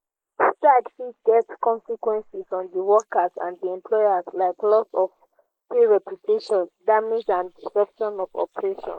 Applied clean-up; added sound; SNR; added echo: neural mask model Resemble Enhance denoiser.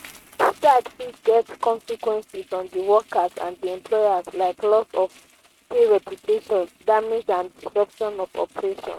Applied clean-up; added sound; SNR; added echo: neural mask model RNNoise.